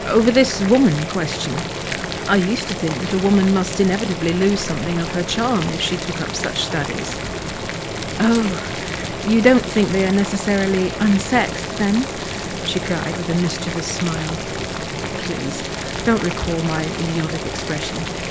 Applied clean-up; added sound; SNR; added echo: none; Boiling; 6 dB; none.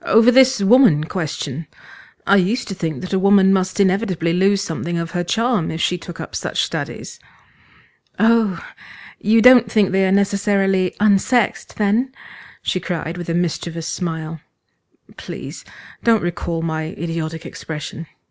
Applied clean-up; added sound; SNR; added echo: none; none; none; none.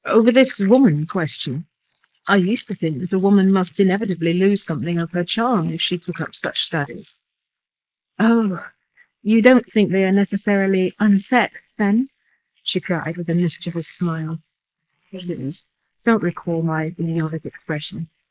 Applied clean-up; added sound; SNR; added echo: neural mask model Resemble Enhance denoiser.